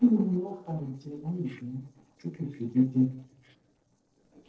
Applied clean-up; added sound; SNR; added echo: neural separator model SepFormer DNS4.